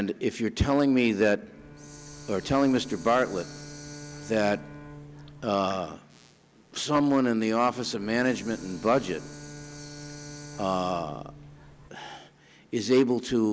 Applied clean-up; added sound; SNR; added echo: none; Bowed string instrument + Hiss; 18 dB; none.